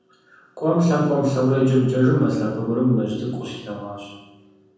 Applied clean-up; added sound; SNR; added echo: none; none; none; reverberation time 1.1 s.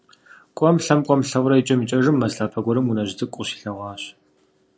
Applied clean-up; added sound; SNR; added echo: none; none; none; none.